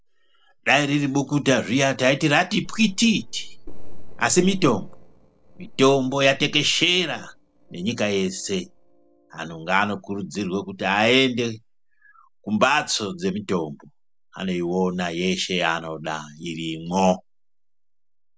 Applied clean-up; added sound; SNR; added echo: neural separator model SepFormer DNS4.